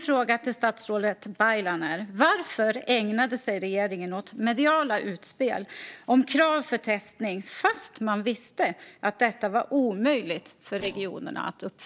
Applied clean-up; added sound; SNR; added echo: neural separator model SepFormer DNS4.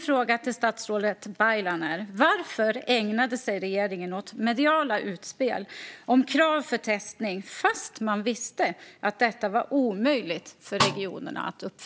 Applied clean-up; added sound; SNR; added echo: none; Snare drum; 3 dB; none.